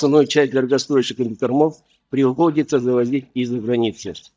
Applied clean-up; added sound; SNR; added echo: neural mask model DeepFilterNet 3.